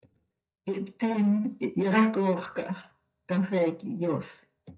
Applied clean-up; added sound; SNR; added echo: neural mask model DeepFilterNet 3.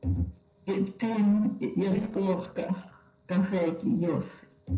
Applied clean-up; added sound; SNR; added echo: neural separator model SepFormer DNS4.